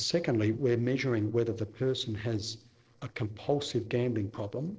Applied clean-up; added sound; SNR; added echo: neural separator model SepFormer DNS4.